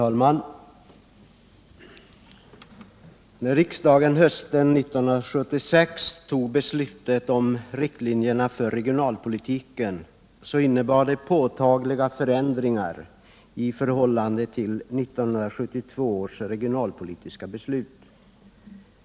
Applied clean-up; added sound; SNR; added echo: none; none; none; none.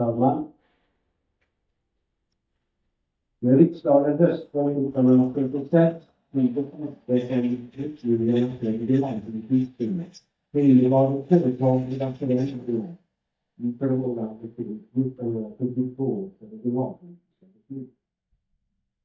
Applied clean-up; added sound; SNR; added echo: neural mask model DeepFilterNet 3.